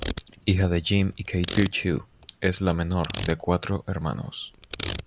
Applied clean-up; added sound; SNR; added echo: none; Ratchet, pawl; 5 dB; none.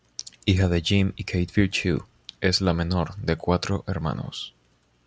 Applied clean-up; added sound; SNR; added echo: none; none; none; none.